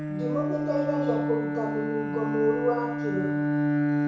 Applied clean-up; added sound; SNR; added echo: none; Bowed string instrument; -2 dB; reverberation time 0.6 s.